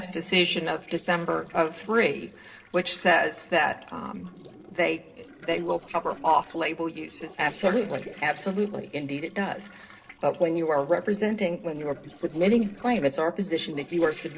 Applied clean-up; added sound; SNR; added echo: neural separator model SepFormer DNS4.